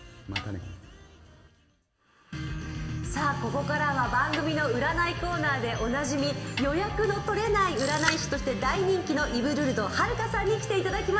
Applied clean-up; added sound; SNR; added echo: none; Snare drum; 13 dB; reverberation time 1.6 s.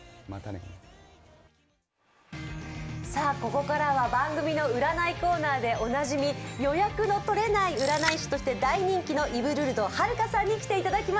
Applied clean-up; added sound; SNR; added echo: none; none; none; none.